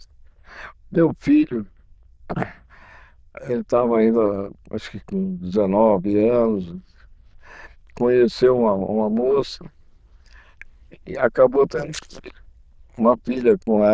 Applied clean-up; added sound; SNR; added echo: neural diffusion model UNIVERSE++.